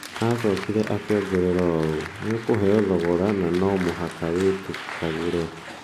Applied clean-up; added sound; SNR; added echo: none; Applause; 13 dB; none.